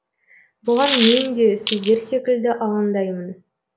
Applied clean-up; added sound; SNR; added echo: none; Coin (dropping); 5 dB; none.